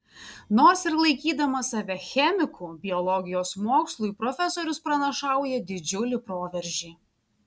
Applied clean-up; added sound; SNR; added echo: none; none; none; none.